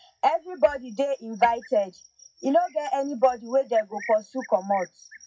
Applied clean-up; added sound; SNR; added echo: classical method WPE with log-MMSE.